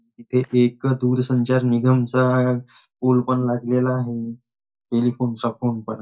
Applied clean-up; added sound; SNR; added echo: neural mask model DeepFilterNet 3.